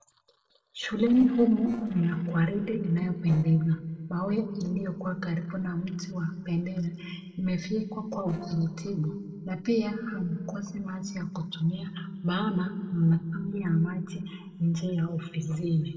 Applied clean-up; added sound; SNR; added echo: neural separator model SepFormer DNS4.